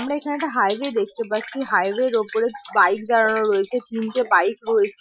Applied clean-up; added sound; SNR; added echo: classical method Wiener filter.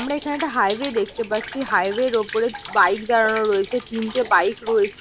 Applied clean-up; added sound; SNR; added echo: none; Rain; 15 dB; none.